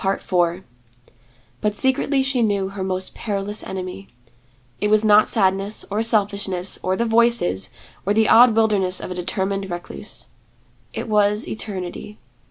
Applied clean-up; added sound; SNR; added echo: none; none; none; none.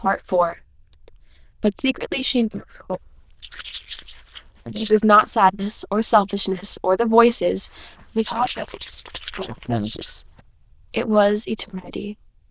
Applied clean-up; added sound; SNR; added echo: neural diffusion model UNIVERSE++.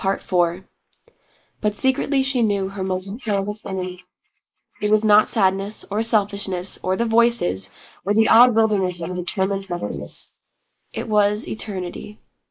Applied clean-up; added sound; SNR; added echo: neural mask model Resemble Enhance denoiser.